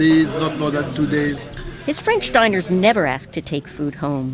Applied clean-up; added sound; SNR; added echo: none; none; none; none.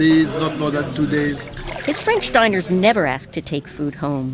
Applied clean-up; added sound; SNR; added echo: none; Splash, splatter; 17 dB; none.